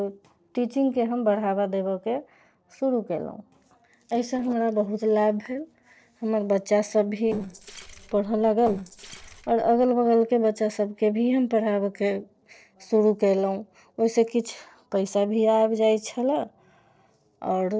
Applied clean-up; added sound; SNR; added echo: neural separator model SepFormer DNS4.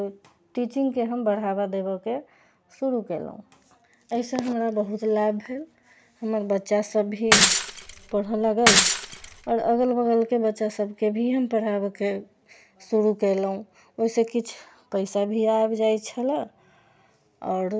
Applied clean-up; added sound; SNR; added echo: none; Shatter / Crushing; -3 dB; none.